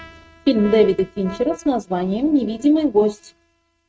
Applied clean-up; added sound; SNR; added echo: neural mask model RNNoise.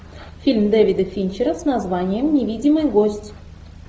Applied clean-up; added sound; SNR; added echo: none; none; none; none.